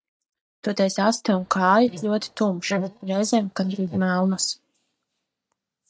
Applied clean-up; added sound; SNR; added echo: neural mask model DeepFilterNet 3.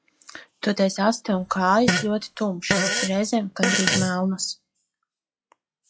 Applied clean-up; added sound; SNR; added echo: classical method log-MMSE.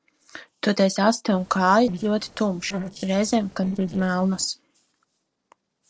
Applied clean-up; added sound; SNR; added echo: neural separator model SepFormer DNS4.